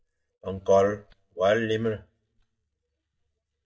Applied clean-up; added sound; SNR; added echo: neural mask model DeepFilterNet 3.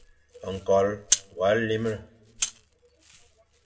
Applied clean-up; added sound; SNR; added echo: none; Rattle (instrument); 6 dB; reverberation time 0.4 s.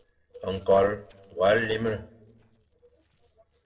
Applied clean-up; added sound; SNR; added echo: neural separator model SepFormer DNS4.